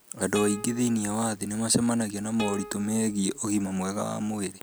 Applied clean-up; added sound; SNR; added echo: none; Plucked string instrument; 15 dB; none.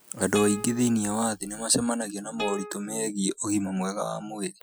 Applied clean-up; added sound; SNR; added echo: classical method Wiener filter.